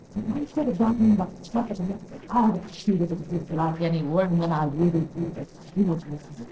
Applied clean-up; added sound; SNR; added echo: neural separator model SepFormer DNS4.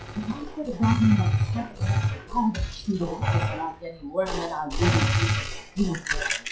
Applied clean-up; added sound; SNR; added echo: classical method WPE with log-MMSE.